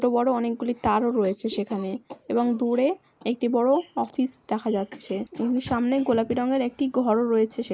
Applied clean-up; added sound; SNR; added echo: neural mask model Resemble Enhance denoiser.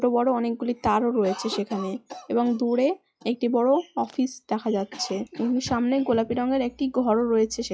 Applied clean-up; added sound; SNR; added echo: classical method log-MMSE.